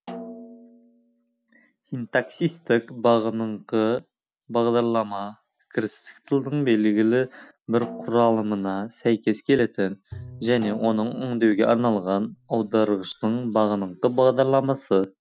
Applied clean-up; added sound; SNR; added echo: none; Bowed string instrument + Snare drum; 19 dB; none.